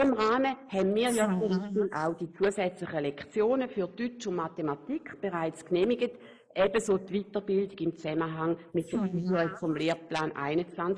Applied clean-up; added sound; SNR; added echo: neural mask model Resemble Enhance denoiser.